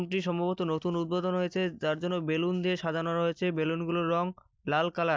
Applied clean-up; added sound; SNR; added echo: none; none; none; none.